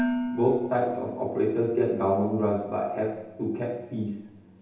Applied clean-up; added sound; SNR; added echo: none; Dishes, pots, and pans; 9 dB; reverberation time 0.8 s.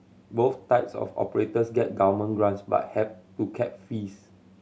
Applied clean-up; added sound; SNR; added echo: none; none; none; none.